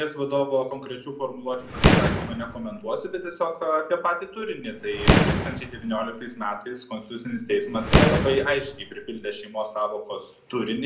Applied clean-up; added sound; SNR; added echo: none; Fireworks; -4 dB; reverberation time 0.5 s.